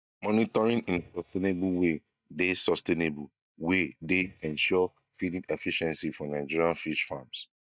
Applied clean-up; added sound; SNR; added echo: neural mask model DeepFilterNet 3.